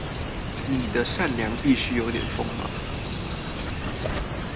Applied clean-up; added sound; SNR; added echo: none; Chirp, tweet; 1 dB; none.